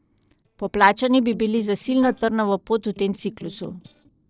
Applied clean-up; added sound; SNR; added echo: neural separator model SepFormer DNS4.